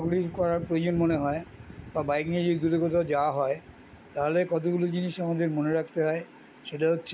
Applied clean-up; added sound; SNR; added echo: none; none; none; none.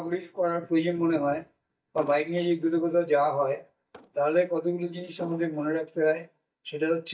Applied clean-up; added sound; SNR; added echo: neural mask model DeepFilterNet 3.